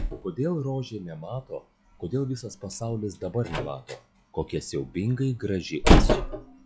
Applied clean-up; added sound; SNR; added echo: classical method log-MMSE.